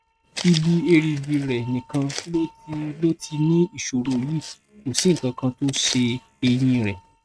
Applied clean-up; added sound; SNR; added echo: neural mask model RNNoise.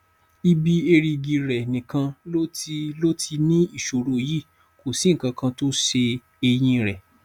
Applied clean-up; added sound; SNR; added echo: none; none; none; none.